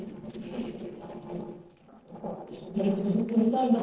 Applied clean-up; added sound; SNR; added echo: neural separator model SepFormer DNS4.